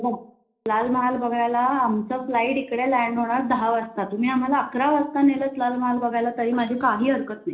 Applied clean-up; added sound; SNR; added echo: neural separator model SepFormer DNS4.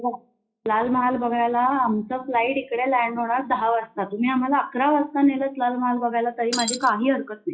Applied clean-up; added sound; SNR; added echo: classical method WPE with log-MMSE.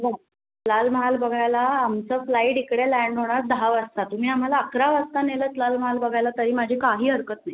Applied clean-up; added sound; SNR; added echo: none; none; none; none.